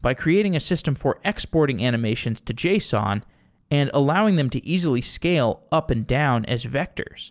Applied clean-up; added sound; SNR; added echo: none; none; none; none.